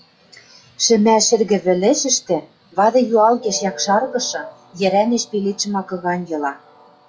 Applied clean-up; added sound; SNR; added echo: classical method log-MMSE.